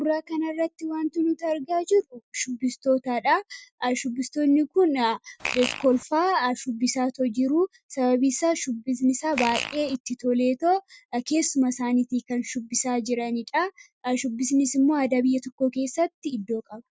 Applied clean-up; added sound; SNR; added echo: none; Fart; 7 dB; none.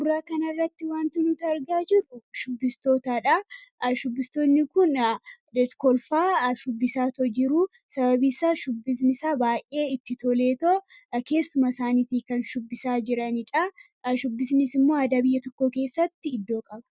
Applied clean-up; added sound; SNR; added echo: none; none; none; none.